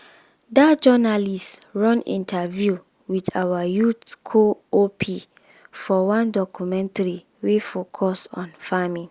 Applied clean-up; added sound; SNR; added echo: none; none; none; none.